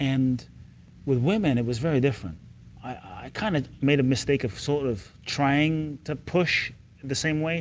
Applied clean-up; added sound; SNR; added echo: none; none; none; none.